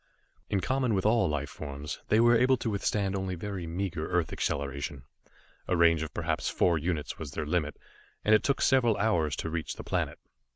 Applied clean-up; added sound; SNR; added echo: none; none; none; none.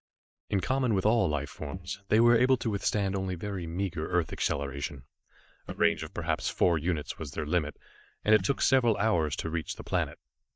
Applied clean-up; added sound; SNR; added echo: neural mask model DeepFilterNet 3.